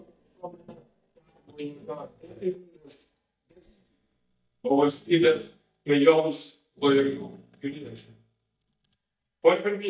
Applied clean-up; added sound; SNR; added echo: neural mask model DeepFilterNet 3.